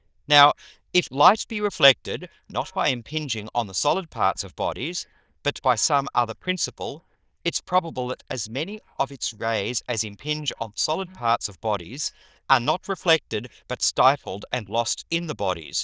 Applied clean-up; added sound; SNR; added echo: neural diffusion model UNIVERSE++.